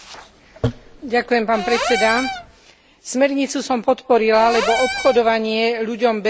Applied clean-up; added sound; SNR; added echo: none; Cupboard open or close / Door; 6 dB; none.